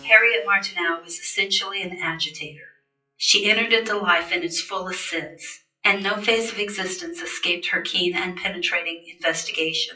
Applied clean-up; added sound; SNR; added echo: classical method WPE with log-MMSE.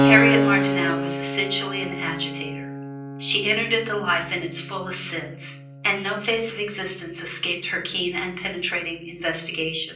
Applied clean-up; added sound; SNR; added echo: none; Keyboard (musical); 2 dB; reverberation time 0.6 s.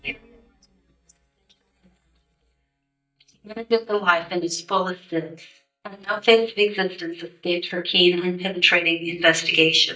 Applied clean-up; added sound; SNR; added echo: neural mask model DeepFilterNet 3.